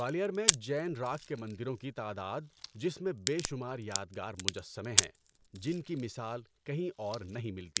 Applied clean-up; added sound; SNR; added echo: none; Crack; 0 dB; none.